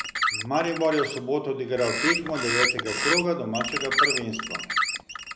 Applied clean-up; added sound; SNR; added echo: none; Bird; 0 dB; none.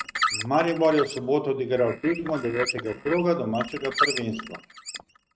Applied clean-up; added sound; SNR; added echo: neural mask model RNNoise.